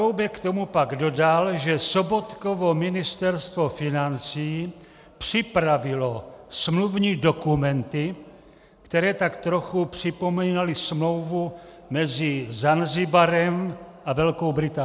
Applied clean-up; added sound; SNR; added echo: none; none; none; none.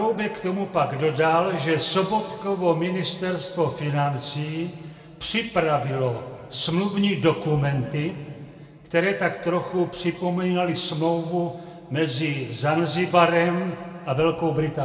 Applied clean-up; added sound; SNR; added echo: none; none; none; reverberation time 1.6 s.